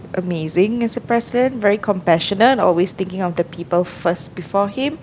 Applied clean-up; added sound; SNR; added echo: none; none; none; none.